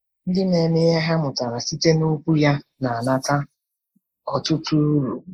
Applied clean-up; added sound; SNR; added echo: neural mask model Resemble Enhance denoiser.